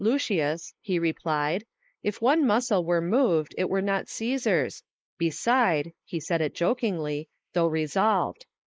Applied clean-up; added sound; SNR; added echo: neural mask model Resemble Enhance denoiser.